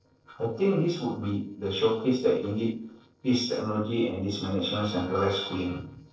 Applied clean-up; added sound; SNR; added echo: neural separator model SepFormer DNS4.